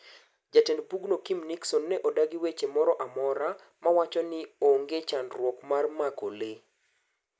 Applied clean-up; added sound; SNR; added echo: none; none; none; none.